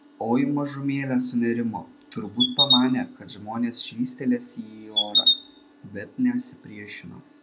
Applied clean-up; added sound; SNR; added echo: none; Chirp, tweet; -4 dB; none.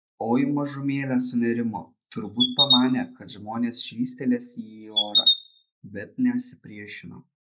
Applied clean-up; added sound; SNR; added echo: neural mask model Resemble Enhance denoiser.